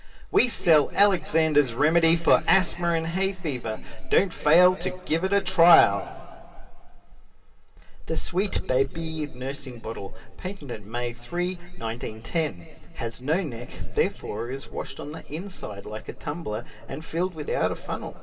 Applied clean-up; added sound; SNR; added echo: none; none; none; reverberation time 2.3 s.